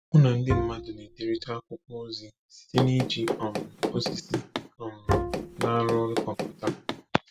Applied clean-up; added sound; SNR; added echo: none; Bowed string instrument + Run; 2 dB; none.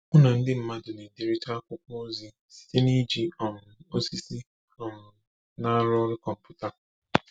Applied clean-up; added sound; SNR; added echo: none; none; none; none.